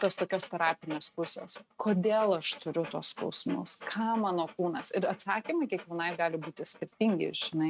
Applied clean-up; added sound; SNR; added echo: neural mask model RNNoise.